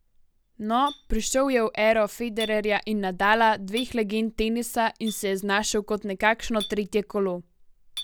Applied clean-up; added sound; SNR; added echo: none; Chink, clink; 19 dB; none.